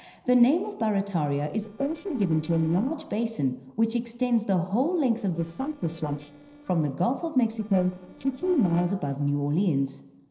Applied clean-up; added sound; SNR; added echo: neural separator model SepFormer DNS4.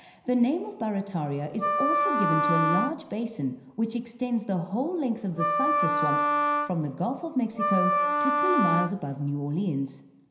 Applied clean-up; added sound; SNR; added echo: none; Wind instrument, woodwind instrument; -3 dB; reverberation time 0.9 s.